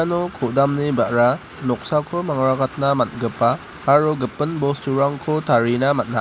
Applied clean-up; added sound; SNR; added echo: none; none; none; none.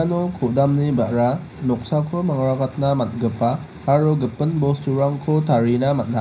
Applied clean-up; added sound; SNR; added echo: none; none; none; reverberation time 0.5 s.